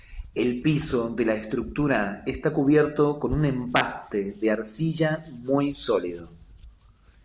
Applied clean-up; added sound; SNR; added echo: none; Hands; 19 dB; none.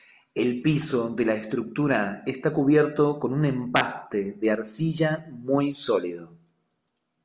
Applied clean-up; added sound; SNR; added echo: none; none; none; none.